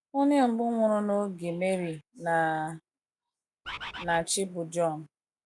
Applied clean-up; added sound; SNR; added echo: none; Bird; 10 dB; none.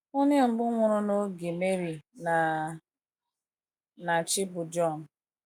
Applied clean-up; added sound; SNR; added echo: none; none; none; none.